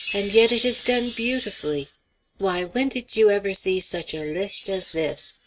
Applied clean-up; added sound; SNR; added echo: neural mask model RNNoise.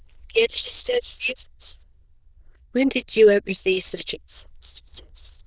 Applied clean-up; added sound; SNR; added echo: neural diffusion model UNIVERSE++.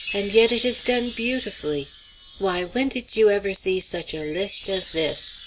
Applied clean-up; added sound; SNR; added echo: none; Chime; 16 dB; none.